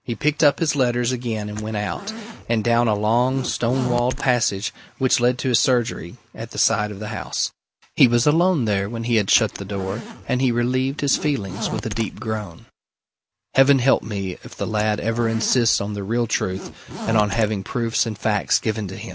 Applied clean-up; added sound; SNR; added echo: none; Zipper (clothing); 13 dB; none.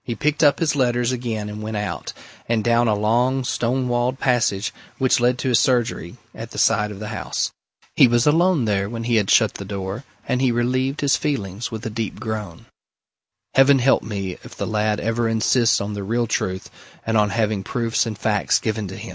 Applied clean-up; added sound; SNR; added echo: none; none; none; none.